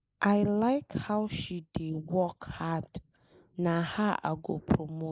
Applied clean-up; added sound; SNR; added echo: neural mask model Resemble Enhance denoiser.